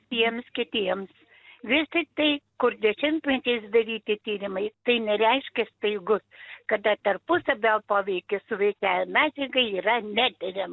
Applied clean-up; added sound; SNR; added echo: none; none; none; none.